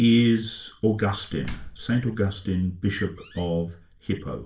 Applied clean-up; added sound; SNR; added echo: none; Slam; 19 dB; reverberation time 0.3 s.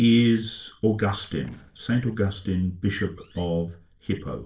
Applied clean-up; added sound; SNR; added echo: neural separator model SepFormer DNS4.